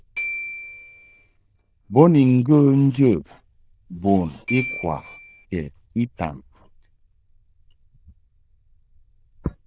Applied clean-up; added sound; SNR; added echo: neural diffusion model UNIVERSE++.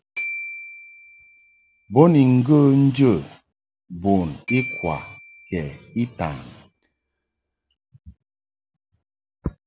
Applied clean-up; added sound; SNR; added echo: none; Glockenspiel; 15 dB; none.